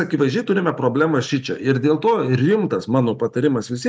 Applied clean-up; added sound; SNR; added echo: none; none; none; none.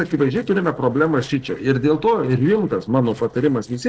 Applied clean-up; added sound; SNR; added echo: neural separator model SepFormer DNS4.